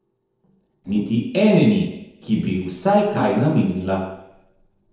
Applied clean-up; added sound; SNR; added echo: neural separator model SepFormer DNS4.